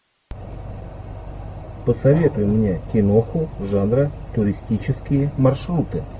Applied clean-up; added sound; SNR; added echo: none; none; none; none.